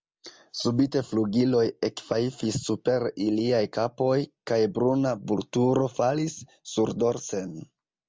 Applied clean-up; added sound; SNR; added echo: none; none; none; none.